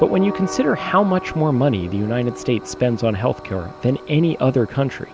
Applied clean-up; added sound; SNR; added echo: none; Train; 13 dB; none.